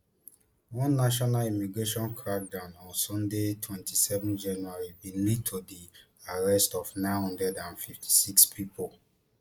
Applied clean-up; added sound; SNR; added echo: neural mask model Resemble Enhance denoiser.